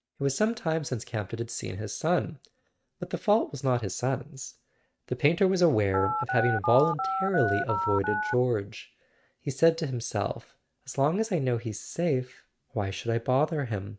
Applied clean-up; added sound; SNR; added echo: neural mask model RNNoise.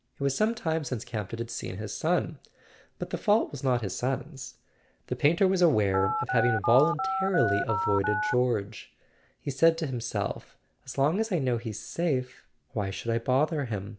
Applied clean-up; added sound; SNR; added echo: none; Telephone; 1 dB; none.